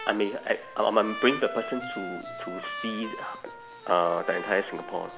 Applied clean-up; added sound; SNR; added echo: none; Trumpet; 10 dB; none.